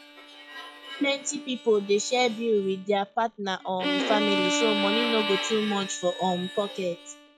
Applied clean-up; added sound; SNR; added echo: classical method log-MMSE.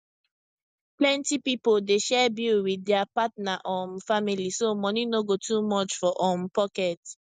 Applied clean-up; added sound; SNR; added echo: none; none; none; none.